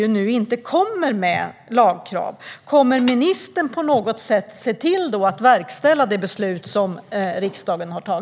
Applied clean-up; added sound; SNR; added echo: none; Tap / Dishes, pots, and pans; 12 dB; none.